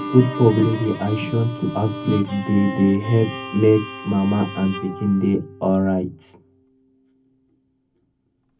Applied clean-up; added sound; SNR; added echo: none; Bowed string instrument; 12 dB; reverberation time 0.3 s.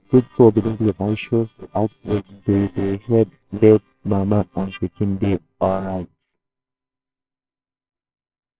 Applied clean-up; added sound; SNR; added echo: neural separator model SepFormer WHAMR!.